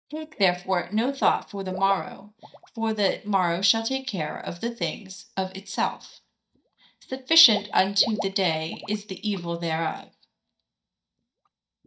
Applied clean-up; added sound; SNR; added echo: neural mask model DeepFilterNet 3.